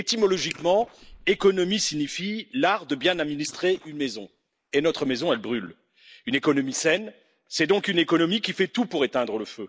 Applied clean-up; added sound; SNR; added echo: neural mask model Resemble Enhance denoiser.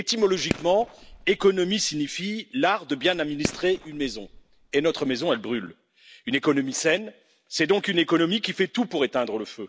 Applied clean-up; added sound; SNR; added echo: none; Fireworks; 12 dB; none.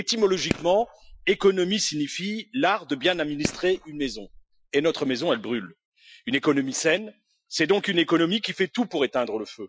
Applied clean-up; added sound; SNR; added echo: classical method Wiener filter.